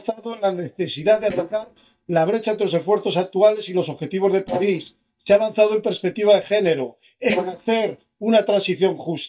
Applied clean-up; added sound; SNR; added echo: neural mask model DeepFilterNet 3.